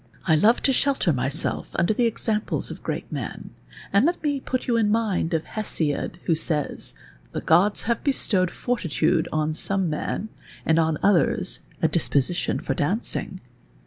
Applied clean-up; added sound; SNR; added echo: none; none; none; none.